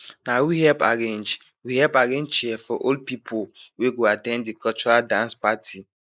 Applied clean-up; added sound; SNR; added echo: neural mask model Resemble Enhance denoiser.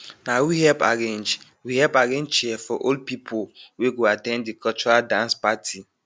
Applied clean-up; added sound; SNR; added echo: none; none; none; none.